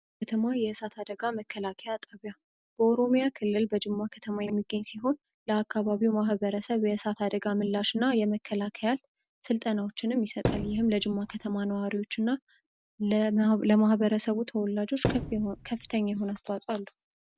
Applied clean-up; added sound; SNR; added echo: none; Thump, thud; 6 dB; none.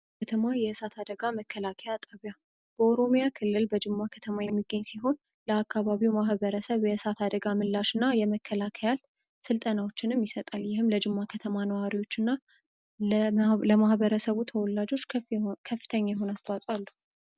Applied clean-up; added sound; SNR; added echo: none; none; none; none.